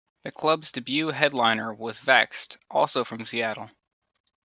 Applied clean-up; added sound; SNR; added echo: none; none; none; none.